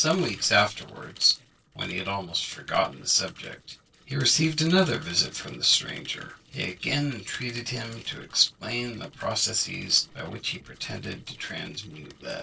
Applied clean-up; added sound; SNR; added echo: neural separator model SepFormer DNS4.